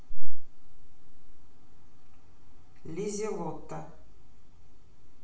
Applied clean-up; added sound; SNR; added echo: none; none; none; reverberation time 0.6 s.